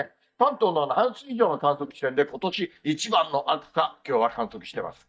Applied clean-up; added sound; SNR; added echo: neural mask model DeepFilterNet 3.